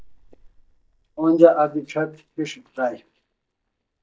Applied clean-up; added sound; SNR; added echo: neural mask model DeepFilterNet 3.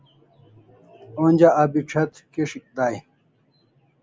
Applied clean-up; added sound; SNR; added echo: none; none; none; none.